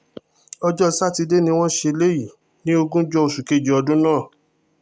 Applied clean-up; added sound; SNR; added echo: none; none; none; none.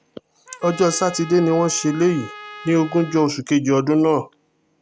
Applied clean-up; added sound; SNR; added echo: none; Trumpet; 17 dB; none.